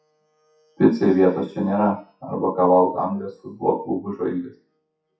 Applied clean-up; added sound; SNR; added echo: classical method WPE with log-MMSE.